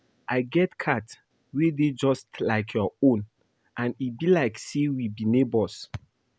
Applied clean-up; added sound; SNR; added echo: none; none; none; none.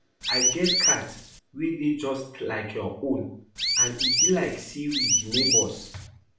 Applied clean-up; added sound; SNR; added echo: none; Chirp, tweet; -5 dB; reverberation time 0.5 s.